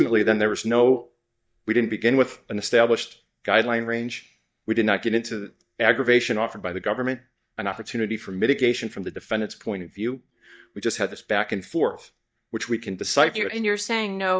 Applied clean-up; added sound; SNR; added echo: neural mask model DeepFilterNet 3.